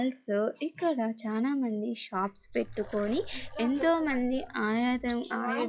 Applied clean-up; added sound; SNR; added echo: classical method log-MMSE.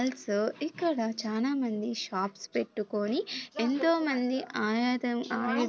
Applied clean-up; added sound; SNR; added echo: none; none; none; none.